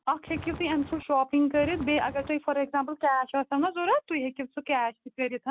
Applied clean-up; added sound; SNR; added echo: none; Walk, footsteps; 13 dB; none.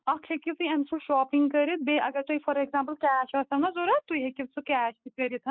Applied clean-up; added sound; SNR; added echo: neural mask model Resemble Enhance denoiser.